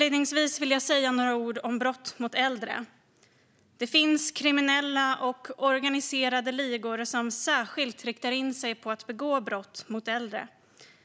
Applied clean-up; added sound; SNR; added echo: none; none; none; none.